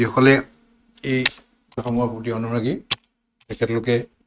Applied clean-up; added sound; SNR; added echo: neural mask model RNNoise.